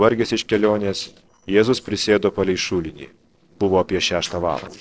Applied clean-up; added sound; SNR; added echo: neural separator model SepFormer DNS4.